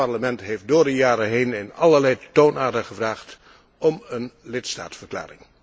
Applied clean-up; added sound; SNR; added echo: none; none; none; none.